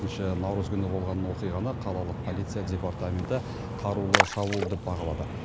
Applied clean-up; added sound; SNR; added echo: none; Splash, splatter; 1 dB; none.